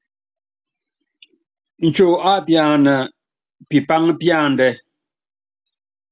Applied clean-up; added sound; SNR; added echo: none; none; none; none.